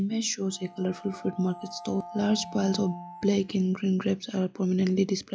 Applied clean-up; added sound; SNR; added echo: classical method log-MMSE.